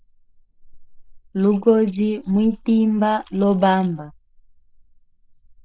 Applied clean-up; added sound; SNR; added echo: neural mask model Resemble Enhance denoiser.